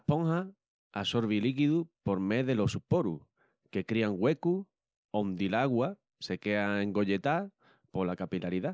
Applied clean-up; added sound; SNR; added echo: none; none; none; none.